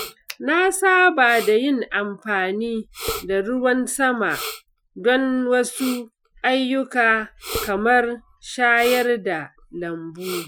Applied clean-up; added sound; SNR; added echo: classical method Wiener filter.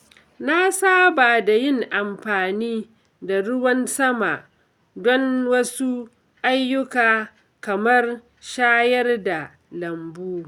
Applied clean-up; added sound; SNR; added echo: none; none; none; none.